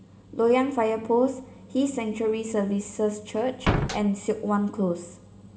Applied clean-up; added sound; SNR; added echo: none; Slam; -1 dB; reverberation time 1.2 s.